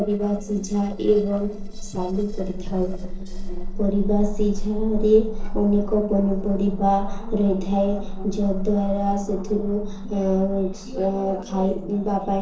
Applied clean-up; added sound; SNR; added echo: neural separator model SepFormer DNS4.